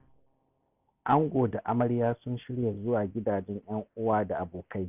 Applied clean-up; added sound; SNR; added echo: none; none; none; none.